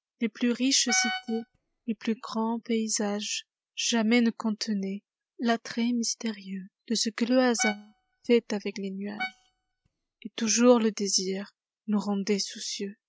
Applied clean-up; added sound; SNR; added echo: neural mask model RNNoise.